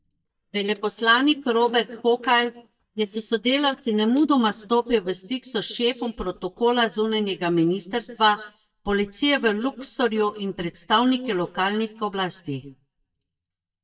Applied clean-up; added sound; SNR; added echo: neural mask model DeepFilterNet 3.